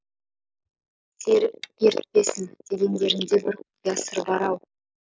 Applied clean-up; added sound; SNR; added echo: neural mask model Resemble Enhance denoiser.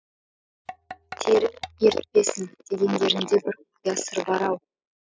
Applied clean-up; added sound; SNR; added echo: classical method spectral subtraction.